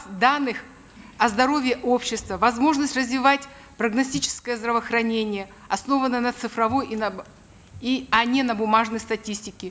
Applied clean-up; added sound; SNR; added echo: none; none; none; none.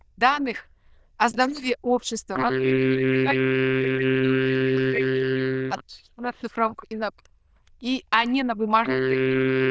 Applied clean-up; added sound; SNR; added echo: neural diffusion model UNIVERSE++.